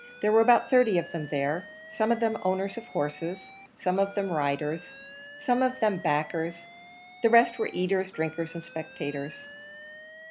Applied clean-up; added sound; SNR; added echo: none; Alarm; 19 dB; none.